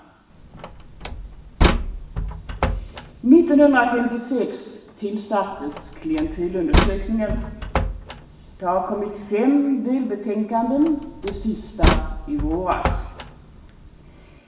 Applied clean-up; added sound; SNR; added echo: none; Slam; 2 dB; reverberation time 1.0 s.